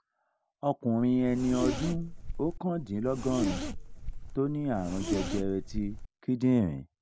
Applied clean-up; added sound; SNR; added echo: none; Zipper (clothing); 5 dB; none.